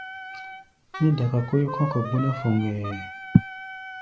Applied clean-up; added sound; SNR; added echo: none; Wind instrument, woodwind instrument; 11 dB; none.